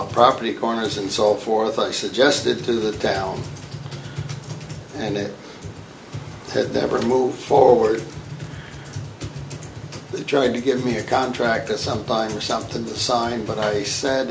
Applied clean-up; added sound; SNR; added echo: none; none; none; none.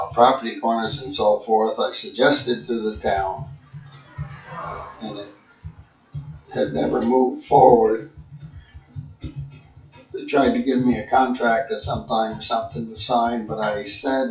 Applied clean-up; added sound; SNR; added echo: classical method WPE with log-MMSE.